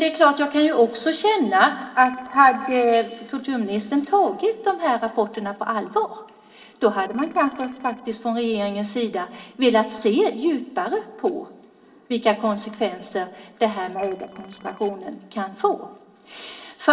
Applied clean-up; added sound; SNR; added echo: neural separator model SepFormer DNS4.